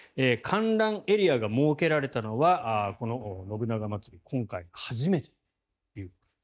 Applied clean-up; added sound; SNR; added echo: neural mask model DeepFilterNet 3.